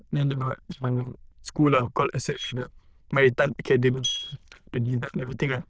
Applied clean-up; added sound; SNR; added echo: neural diffusion model UNIVERSE++.